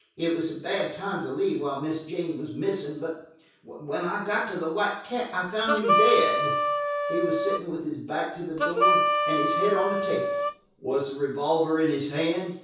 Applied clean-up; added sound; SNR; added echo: none; Harmonica; -3 dB; reverberation time 0.6 s.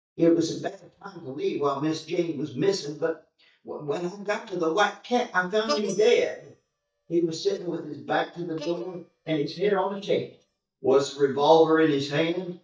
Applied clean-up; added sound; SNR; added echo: neural mask model DeepFilterNet 3.